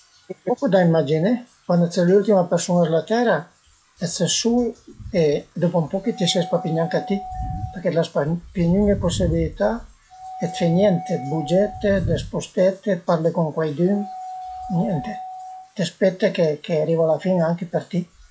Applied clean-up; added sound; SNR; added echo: classical method log-MMSE.